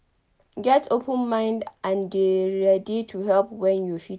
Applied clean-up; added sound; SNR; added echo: none; none; none; none.